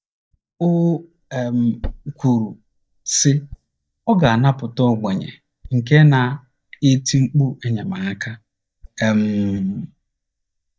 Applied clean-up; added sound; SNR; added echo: neural mask model DeepFilterNet 3.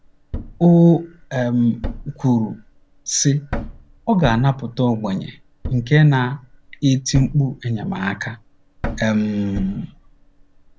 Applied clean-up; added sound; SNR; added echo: none; Thump, thud; 13 dB; none.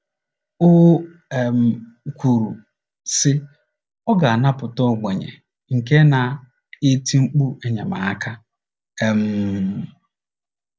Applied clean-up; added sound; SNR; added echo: none; none; none; none.